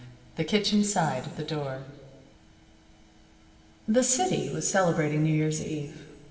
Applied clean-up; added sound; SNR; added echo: none; none; none; reverberation time 1.4 s.